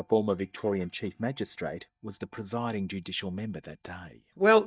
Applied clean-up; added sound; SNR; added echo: neural mask model DeepFilterNet 3.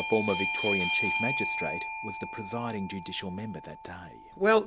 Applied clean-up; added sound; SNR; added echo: none; Bell / Doorbell; 3 dB; none.